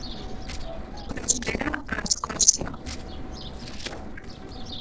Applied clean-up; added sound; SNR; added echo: neural separator model SepFormer DNS4.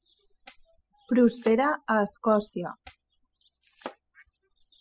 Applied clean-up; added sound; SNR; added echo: classical method spectral subtraction.